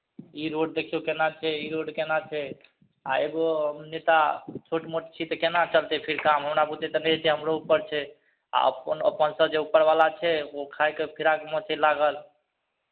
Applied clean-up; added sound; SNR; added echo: none; none; none; none.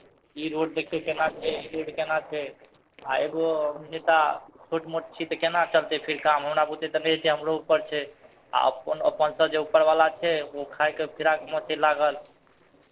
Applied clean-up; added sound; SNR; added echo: neural separator model SepFormer DNS4.